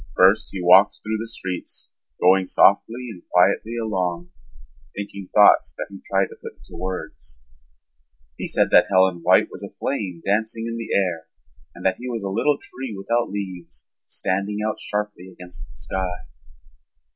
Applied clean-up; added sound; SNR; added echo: none; none; none; none.